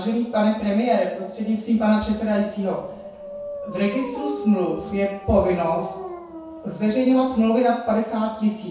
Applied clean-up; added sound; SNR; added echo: none; Dog; 15 dB; reverberation time 0.6 s.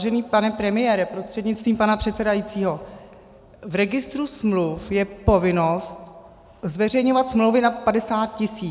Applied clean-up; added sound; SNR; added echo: none; none; none; none.